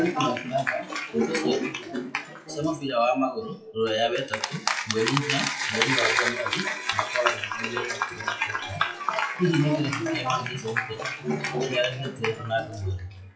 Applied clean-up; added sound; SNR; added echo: classical method WPE with log-MMSE.